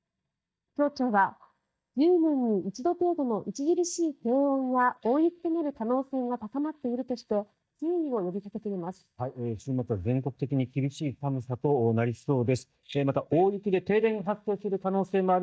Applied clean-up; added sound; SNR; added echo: neural mask model DeepFilterNet 3.